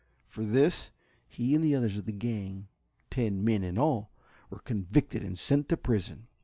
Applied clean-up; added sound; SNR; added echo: none; none; none; none.